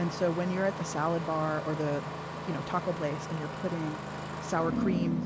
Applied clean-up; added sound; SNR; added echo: none; Engine starting; 4 dB; none.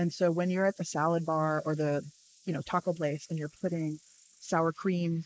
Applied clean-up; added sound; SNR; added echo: neural mask model Resemble Enhance denoiser.